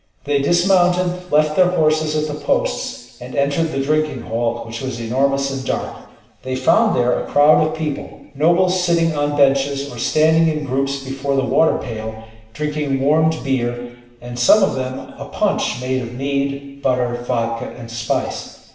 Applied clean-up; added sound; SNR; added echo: none; none; none; reverberation time 1.0 s.